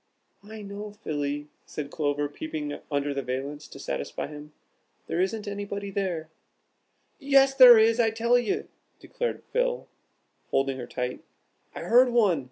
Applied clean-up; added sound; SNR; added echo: none; none; none; none.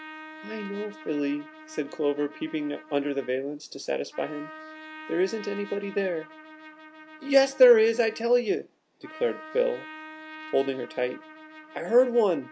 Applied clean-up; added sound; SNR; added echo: none; Trumpet; 18 dB; none.